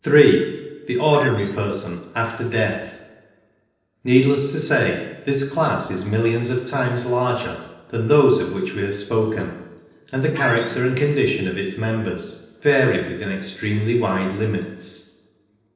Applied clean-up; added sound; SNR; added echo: neural separator model SepFormer DNS4.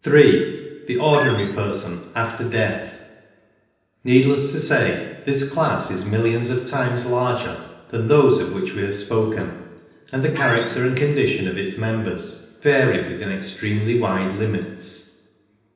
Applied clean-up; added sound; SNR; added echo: none; Squeak; 8 dB; reverberation time 0.9 s.